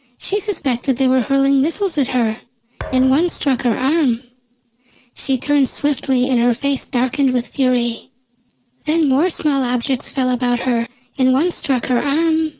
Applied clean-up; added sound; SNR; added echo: none; Thump, thud; 15 dB; none.